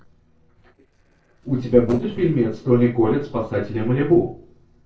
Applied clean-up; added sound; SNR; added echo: neural separator model SepFormer DNS4.